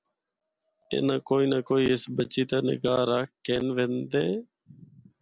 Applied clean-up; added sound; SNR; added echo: none; none; none; none.